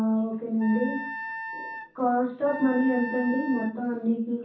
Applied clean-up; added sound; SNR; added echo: none; Wind instrument, woodwind instrument; 10 dB; reverberation time 0.6 s.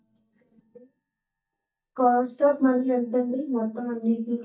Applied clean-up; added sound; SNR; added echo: neural mask model DeepFilterNet 3.